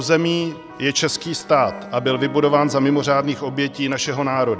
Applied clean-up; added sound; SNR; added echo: none; Bowed string instrument + Electric guitar; 16 dB; none.